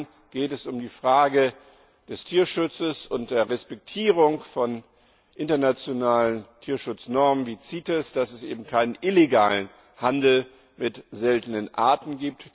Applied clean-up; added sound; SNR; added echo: none; none; none; none.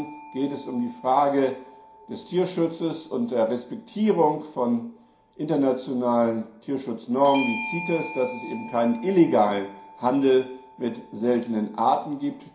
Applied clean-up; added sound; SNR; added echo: none; Bell / Doorbell; 17 dB; reverberation time 0.5 s.